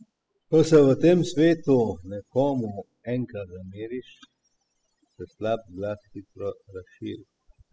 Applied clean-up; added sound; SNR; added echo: classical method spectral subtraction.